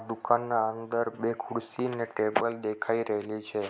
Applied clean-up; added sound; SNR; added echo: none; none; none; none.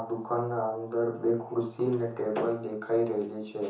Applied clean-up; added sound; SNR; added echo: none; none; none; reverberation time 0.6 s.